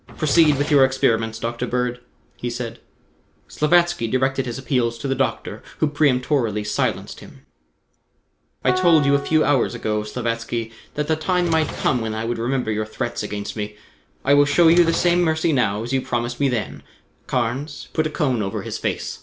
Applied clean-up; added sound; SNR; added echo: none; Piano + Drawer open or close; 10 dB; none.